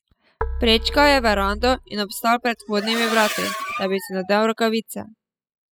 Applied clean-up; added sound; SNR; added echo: classical method spectral subtraction.